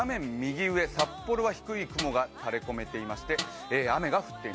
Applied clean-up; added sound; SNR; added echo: none; Snare drum; 10 dB; none.